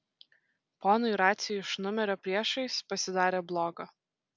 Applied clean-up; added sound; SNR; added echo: none; none; none; none.